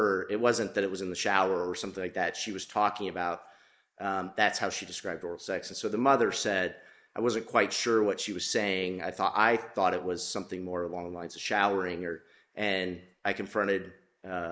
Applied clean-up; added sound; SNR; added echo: neural mask model Resemble Enhance denoiser.